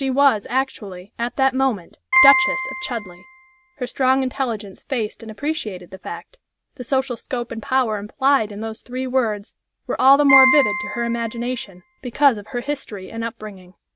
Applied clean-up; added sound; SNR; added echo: none; Piano; 0 dB; none.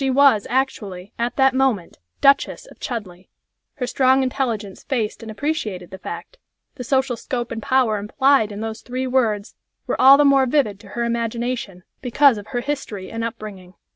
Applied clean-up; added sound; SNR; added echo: none; none; none; none.